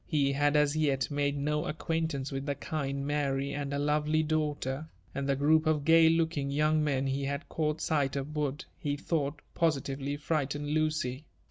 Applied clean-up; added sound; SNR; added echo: none; none; none; none.